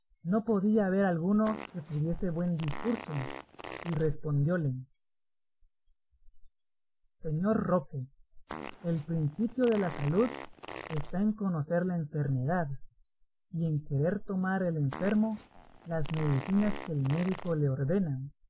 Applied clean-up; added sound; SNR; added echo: none; Fart; 13 dB; none.